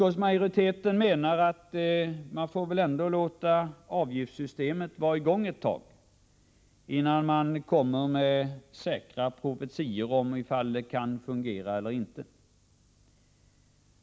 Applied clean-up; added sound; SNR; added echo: none; none; none; none.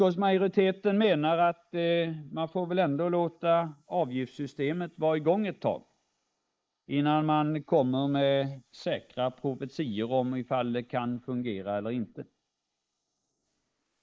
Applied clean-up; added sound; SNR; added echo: neural mask model Resemble Enhance denoiser.